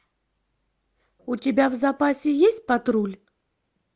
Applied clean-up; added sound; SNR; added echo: none; none; none; none.